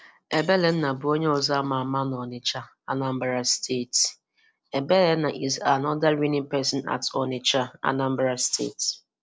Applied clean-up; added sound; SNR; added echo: neural separator model SepFormer DNS4.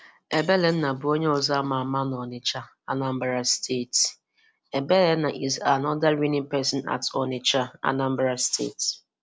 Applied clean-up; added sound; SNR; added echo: none; Cutlery, silverware / Dishes, pots, and pans; 20 dB; none.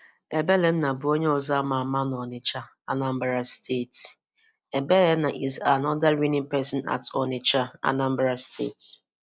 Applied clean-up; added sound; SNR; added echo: neural mask model DeepFilterNet 3.